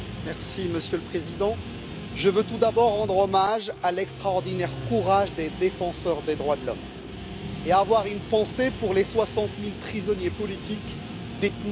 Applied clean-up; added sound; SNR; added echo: none; Guitar; 10 dB; none.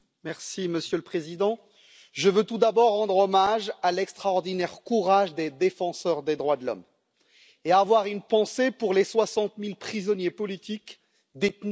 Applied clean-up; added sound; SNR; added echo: none; none; none; none.